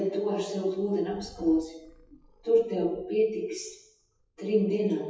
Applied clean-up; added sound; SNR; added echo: classical method WPE with log-MMSE.